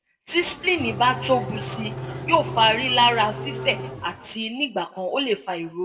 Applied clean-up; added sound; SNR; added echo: none; Race car, auto racing / Engine starting; 9 dB; reverberation time 0.6 s.